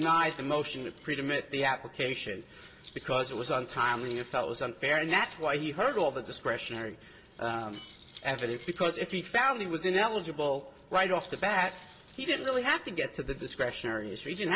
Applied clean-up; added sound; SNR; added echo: none; Cutlery, silverware; 12 dB; reverberation time 0.2 s.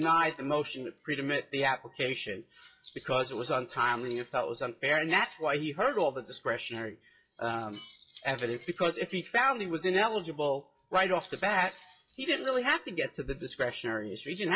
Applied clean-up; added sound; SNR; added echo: classical method WPE with log-MMSE.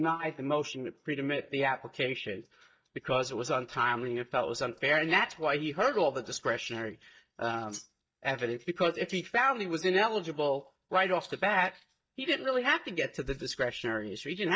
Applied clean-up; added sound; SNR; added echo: neural mask model DeepFilterNet 3.